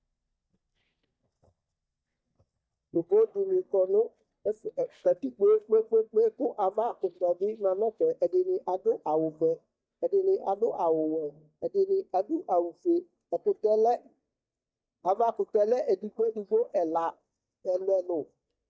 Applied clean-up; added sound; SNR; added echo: neural mask model DeepFilterNet 3.